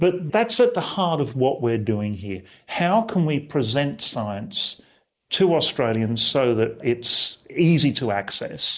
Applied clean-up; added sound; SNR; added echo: neural mask model Resemble Enhance denoiser.